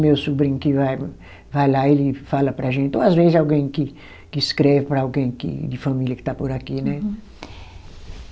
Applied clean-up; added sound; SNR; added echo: none; none; none; none.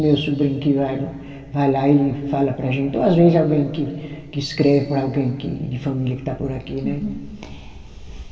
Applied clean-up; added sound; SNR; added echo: none; none; none; reverberation time 2.3 s.